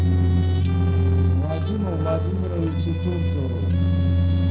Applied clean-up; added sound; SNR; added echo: neural separator model SepFormer DNS4.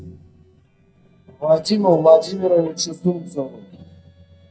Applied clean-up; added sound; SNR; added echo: neural mask model DeepFilterNet 3.